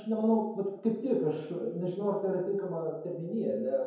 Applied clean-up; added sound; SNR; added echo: none; none; none; reverberation time 0.9 s.